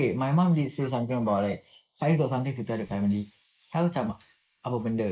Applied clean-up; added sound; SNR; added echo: neural mask model Resemble Enhance denoiser.